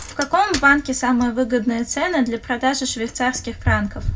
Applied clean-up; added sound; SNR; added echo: none; Bicycle; 10 dB; reverberation time 0.4 s.